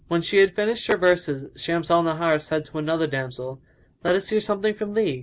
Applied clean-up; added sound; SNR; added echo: none; none; none; none.